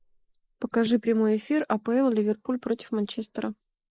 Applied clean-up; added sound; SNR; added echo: neural mask model Resemble Enhance denoiser.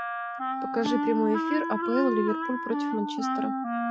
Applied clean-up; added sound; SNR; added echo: classical method Wiener filter.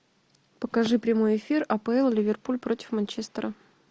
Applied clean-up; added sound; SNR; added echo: none; none; none; none.